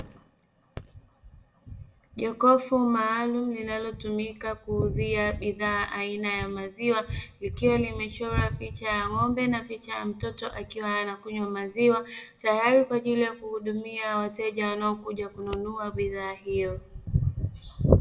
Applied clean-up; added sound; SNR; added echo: none; Scissors; 17 dB; reverberation time 0.5 s.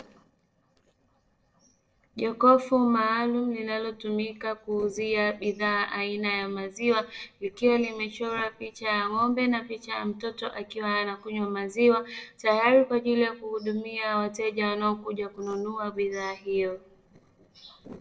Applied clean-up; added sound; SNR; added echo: neural separator model SepFormer DNS4.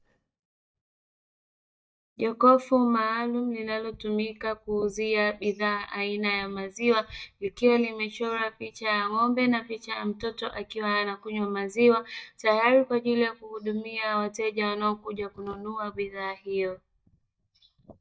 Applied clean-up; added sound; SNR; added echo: neural mask model DeepFilterNet 3.